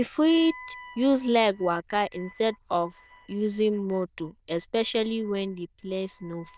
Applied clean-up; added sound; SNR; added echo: neural diffusion model UNIVERSE++.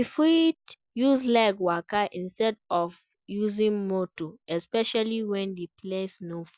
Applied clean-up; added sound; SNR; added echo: none; none; none; none.